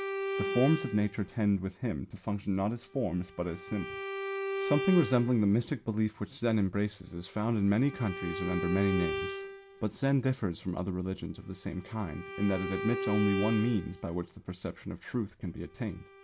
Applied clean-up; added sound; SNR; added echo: none; Bowed string instrument; 8 dB; none.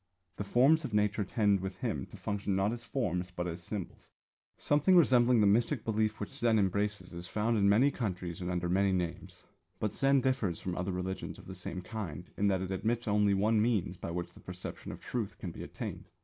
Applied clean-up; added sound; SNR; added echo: none; none; none; none.